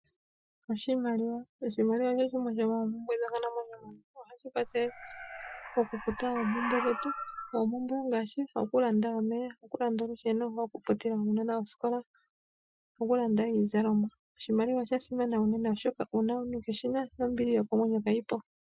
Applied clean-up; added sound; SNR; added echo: classical method Wiener filter.